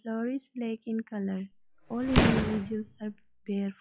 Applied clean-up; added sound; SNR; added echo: classical method log-MMSE.